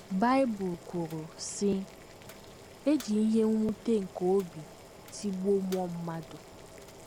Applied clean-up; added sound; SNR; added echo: none; Boiling; 18 dB; none.